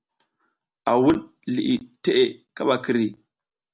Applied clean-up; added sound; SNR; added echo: none; none; none; none.